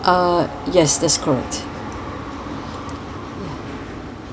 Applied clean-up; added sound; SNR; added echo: none; none; none; none.